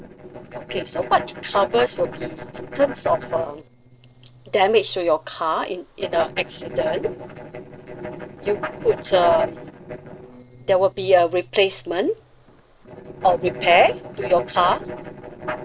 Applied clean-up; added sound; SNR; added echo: neural separator model SepFormer DNS4.